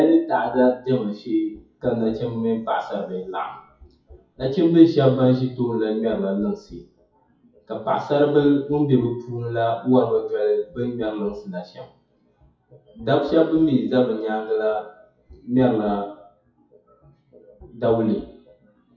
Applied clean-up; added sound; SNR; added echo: classical method WPE with log-MMSE.